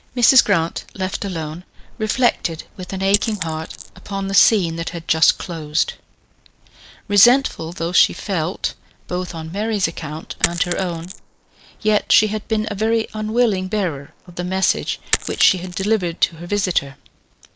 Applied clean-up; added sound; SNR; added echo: neural mask model Resemble Enhance denoiser.